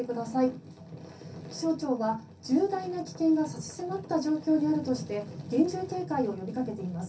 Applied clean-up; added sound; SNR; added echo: none; none; none; reverberation time 0.3 s.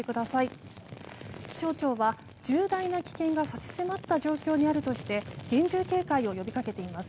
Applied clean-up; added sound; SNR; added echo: none; none; none; none.